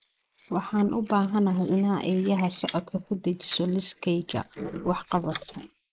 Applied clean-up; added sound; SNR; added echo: neural mask model Resemble Enhance denoiser.